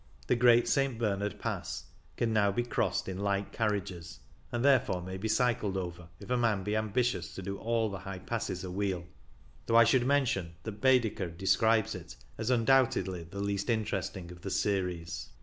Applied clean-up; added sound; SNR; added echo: none; Tick; 20 dB; none.